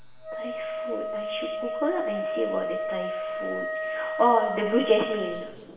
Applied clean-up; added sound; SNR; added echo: none; Wind instrument, woodwind instrument; 3 dB; reverberation time 1.3 s.